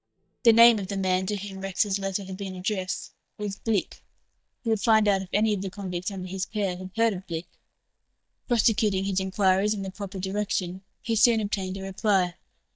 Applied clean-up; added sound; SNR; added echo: neural mask model DeepFilterNet 3.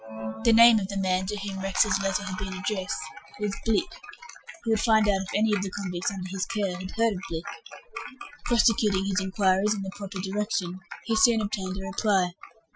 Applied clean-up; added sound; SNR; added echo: classical method Wiener filter.